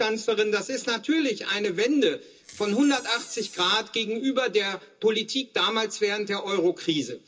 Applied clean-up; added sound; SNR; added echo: none; Door; 18 dB; reverberation time 0.2 s.